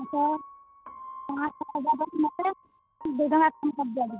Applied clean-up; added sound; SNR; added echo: none; Piano; 19 dB; none.